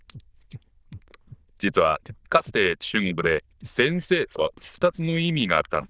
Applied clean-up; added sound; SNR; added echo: neural diffusion model UNIVERSE++.